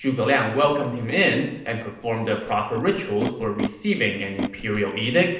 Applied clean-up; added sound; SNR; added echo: none; Animal; 12 dB; reverberation time 0.8 s.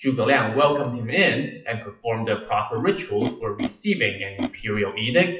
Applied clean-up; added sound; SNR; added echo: classical method WPE with log-MMSE.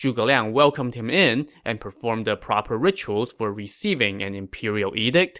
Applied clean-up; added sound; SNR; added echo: none; none; none; none.